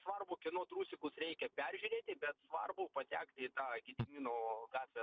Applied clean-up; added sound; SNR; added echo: none; none; none; none.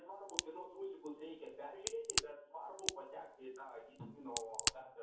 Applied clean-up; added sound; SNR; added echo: none; Crack; -4 dB; reverberation time 0.6 s.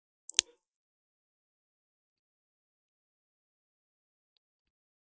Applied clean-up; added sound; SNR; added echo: neural mask model DeepFilterNet 3.